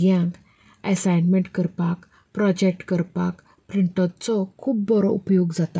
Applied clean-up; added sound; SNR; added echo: none; none; none; none.